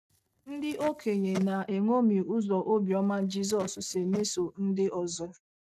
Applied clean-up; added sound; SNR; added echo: neural mask model RNNoise.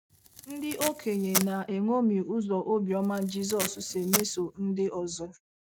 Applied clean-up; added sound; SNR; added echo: none; Packing tape, duct tape; 6 dB; none.